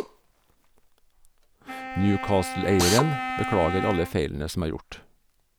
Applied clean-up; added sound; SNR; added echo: none; Wind instrument, woodwind instrument + Drill; 6 dB; none.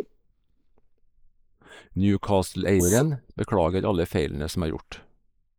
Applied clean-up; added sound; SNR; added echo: neural mask model Resemble Enhance denoiser.